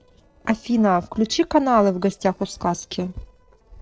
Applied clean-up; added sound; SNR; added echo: neural separator model SepFormer DNS4.